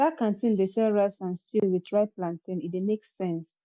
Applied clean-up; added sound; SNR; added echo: none; none; none; none.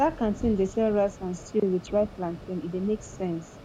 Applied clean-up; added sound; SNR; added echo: none; Thunder + Mechanisms; 15 dB; none.